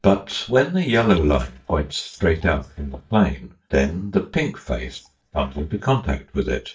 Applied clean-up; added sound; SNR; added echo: neural mask model DeepFilterNet 3.